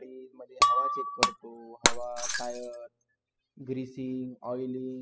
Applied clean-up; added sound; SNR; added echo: classical method spectral subtraction.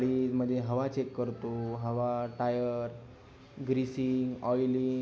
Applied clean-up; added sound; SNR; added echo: none; none; none; none.